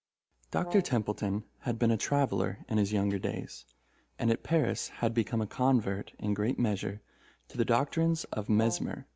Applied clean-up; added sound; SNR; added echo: none; Brass instrument; 13 dB; none.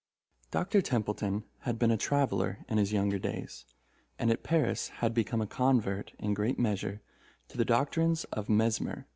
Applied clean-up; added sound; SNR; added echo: none; none; none; none.